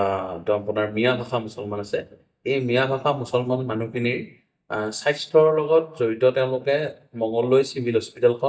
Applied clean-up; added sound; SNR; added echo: neural mask model DeepFilterNet 3.